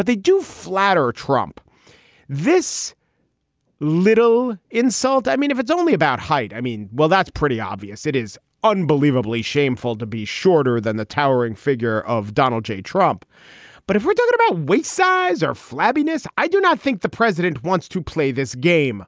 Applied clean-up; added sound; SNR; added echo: none; none; none; none.